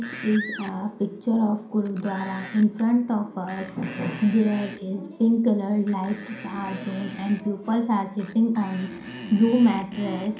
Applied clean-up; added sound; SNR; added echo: none; Screech; 16 dB; reverberation time 0.5 s.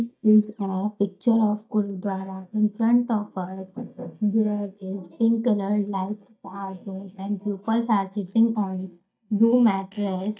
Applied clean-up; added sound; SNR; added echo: neural mask model DeepFilterNet 3.